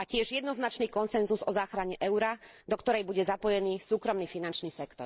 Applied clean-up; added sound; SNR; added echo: neural mask model Resemble Enhance denoiser.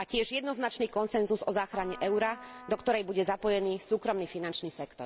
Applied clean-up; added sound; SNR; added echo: none; Trumpet; 19 dB; none.